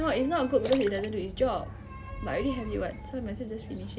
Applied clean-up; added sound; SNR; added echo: none; Splash, splatter; 13 dB; none.